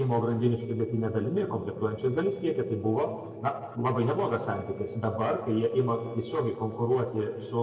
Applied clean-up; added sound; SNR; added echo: neural separator model SepFormer DNS4.